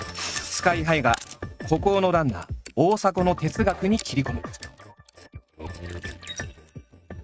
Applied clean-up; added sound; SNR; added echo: neural mask model RNNoise.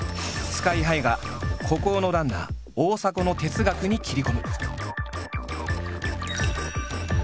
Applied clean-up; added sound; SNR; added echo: none; none; none; none.